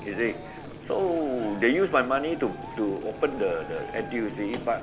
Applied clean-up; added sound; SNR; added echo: none; Cheering + Boiling; 12 dB; none.